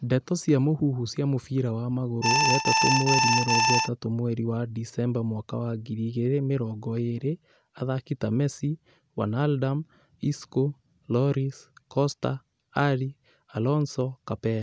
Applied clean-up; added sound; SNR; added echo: none; Alarm; -5 dB; none.